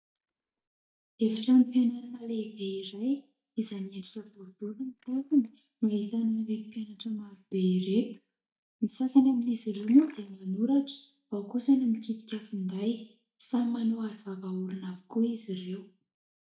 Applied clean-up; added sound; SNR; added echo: neural mask model DeepFilterNet 3.